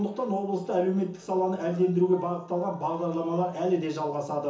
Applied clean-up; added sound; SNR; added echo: none; none; none; reverberation time 0.7 s.